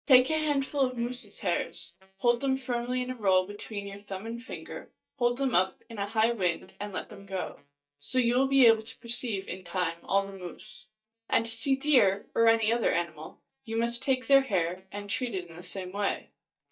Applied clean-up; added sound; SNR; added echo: neural mask model DeepFilterNet 3.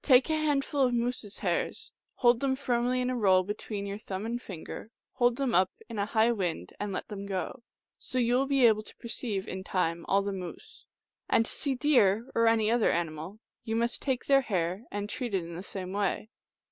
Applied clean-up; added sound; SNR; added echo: none; none; none; none.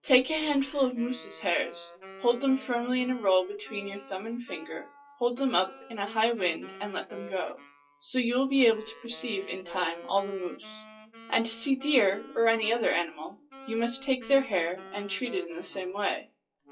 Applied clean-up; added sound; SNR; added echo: classical method WPE with log-MMSE.